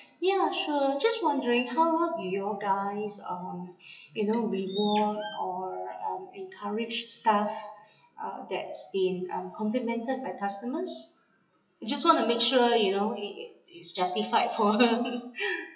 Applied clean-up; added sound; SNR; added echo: classical method WPE with log-MMSE.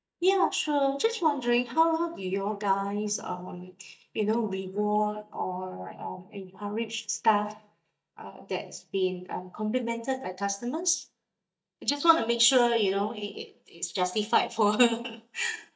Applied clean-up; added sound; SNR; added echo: neural mask model DeepFilterNet 3.